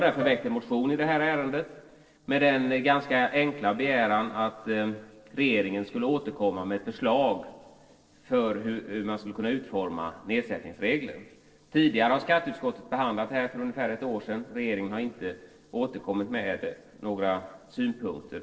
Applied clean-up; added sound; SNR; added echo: neural separator model SepFormer DNS4.